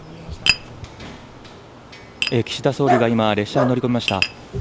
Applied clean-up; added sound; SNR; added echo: none; Tap + Dog; 3 dB; none.